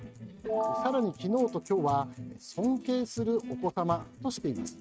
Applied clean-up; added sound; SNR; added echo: neural mask model RNNoise.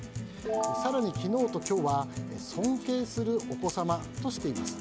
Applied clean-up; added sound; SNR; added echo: none; Acoustic guitar; 8 dB; none.